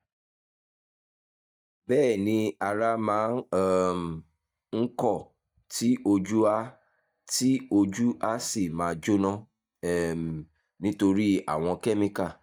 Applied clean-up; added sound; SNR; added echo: neural mask model DeepFilterNet 3.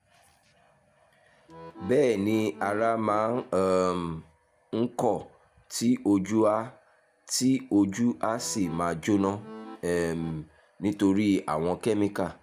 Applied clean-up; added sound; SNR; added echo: none; Accordion; 17 dB; none.